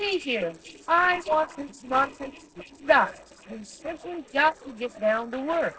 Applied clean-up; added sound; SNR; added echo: neural separator model SepFormer DNS4.